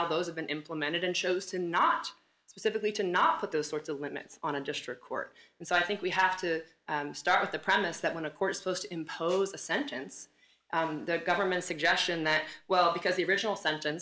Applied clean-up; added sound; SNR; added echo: none; none; none; none.